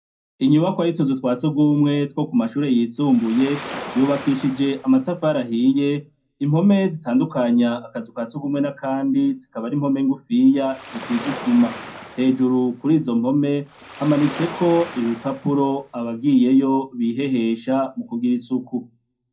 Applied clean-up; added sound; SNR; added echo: none; Waves, surf; 15 dB; reverberation time 0.2 s.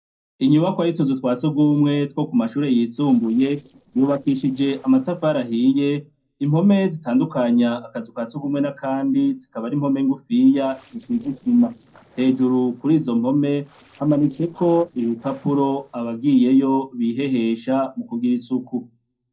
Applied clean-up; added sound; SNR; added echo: neural separator model SepFormer DNS4.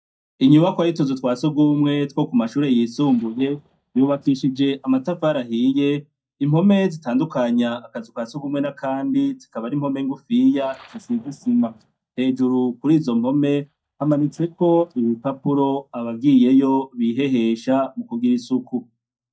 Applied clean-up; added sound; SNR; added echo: neural mask model DeepFilterNet 3.